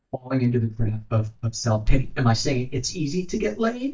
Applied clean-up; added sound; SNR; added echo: neural mask model DeepFilterNet 3.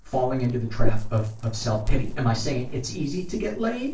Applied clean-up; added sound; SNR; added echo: neural separator model SepFormer DNS4.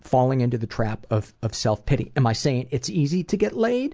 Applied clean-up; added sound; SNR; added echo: none; none; none; none.